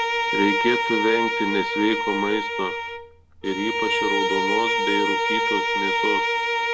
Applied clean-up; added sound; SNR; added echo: none; Bowed string instrument; -3 dB; none.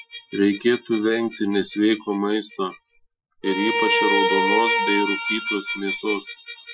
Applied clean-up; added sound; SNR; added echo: classical method Wiener filter.